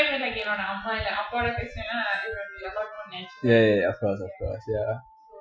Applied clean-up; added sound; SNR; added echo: classical method Wiener filter.